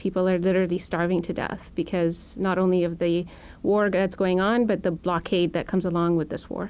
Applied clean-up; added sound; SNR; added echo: none; none; none; none.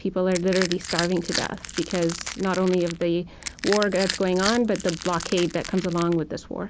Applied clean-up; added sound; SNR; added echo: none; Crushing; 9 dB; none.